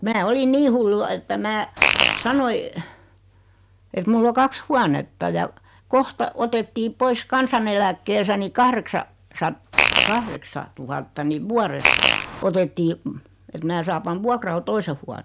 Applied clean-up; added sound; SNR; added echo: none; Fart; -3 dB; none.